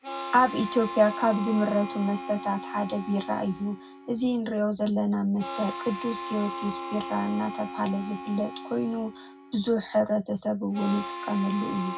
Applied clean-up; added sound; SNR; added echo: none; Harmonica; 10 dB; reverberation time 0.3 s.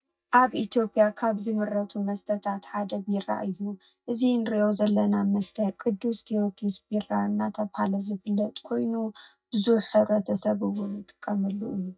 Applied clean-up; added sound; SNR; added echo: neural mask model DeepFilterNet 3.